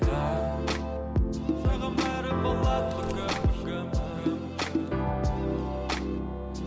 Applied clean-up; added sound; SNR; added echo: none; Door + Wind instrument, woodwind instrument; 18 dB; none.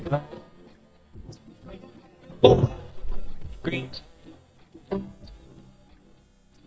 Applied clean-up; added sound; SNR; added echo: neural mask model DeepFilterNet 3.